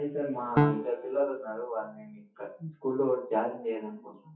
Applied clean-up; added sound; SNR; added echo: classical method WPE with log-MMSE.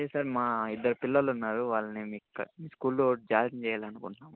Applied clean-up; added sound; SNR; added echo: none; none; none; none.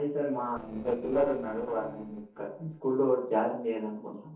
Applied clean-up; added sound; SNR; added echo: neural separator model SepFormer DNS4.